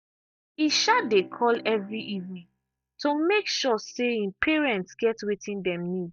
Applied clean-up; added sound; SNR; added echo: neural mask model DeepFilterNet 3.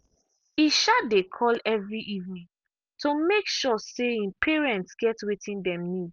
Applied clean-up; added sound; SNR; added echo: none; none; none; none.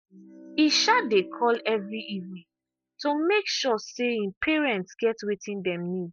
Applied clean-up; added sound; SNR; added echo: classical method Wiener filter.